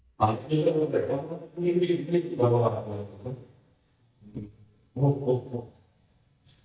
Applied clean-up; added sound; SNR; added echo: neural mask model DeepFilterNet 3.